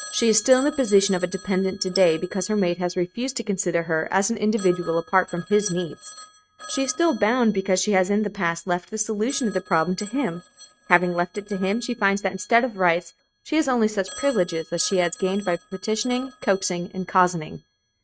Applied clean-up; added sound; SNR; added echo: neural mask model RNNoise.